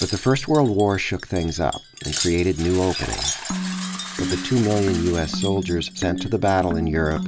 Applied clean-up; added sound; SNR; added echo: none; Wind chime + Fill (with liquid); 11 dB; none.